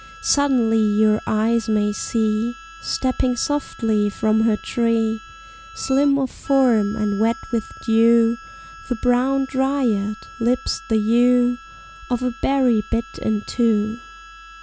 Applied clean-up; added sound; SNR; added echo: none; Harmonica; 20 dB; none.